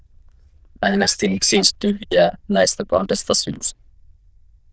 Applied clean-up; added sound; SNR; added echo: neural diffusion model UNIVERSE++.